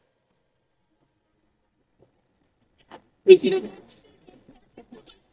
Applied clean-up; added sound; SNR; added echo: neural mask model DeepFilterNet 3.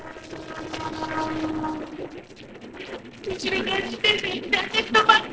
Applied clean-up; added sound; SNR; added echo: neural separator model SepFormer DNS4.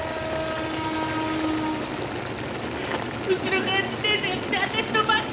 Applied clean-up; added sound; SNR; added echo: none; Boiling; 5 dB; reverberation time 1.1 s.